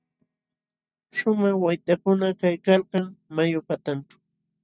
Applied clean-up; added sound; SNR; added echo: neural mask model RNNoise.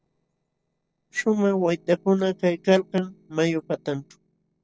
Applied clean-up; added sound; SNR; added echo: neural separator model SepFormer DNS4.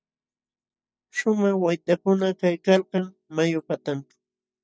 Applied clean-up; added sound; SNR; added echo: neural mask model DeepFilterNet 3.